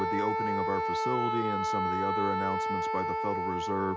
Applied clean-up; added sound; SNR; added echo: none; Wind instrument, woodwind instrument; -3 dB; none.